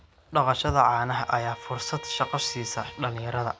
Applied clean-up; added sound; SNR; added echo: none; Bowed string instrument; 17 dB; none.